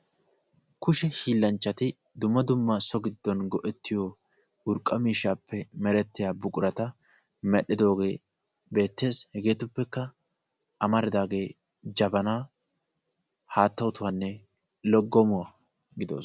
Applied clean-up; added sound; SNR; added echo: none; none; none; none.